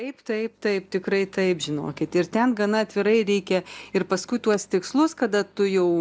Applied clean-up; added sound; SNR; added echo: neural mask model DeepFilterNet 3.